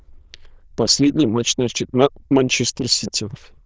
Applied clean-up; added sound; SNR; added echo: neural diffusion model UNIVERSE++.